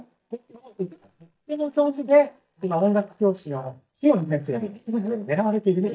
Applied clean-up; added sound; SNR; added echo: neural mask model DeepFilterNet 3.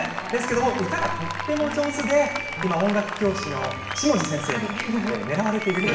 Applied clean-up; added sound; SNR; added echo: none; Applause; 8 dB; reverberation time 0.9 s.